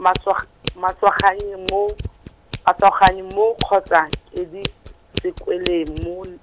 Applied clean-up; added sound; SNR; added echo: none; Scissors; 11 dB; none.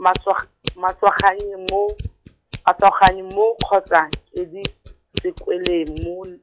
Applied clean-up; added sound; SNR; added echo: classical method log-MMSE.